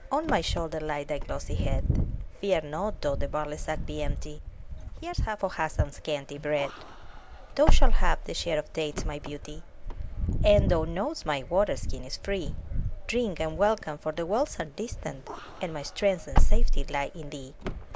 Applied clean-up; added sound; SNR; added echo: none; Wind / Car; -4 dB; none.